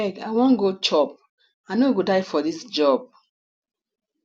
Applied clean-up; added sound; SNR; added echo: none; none; none; none.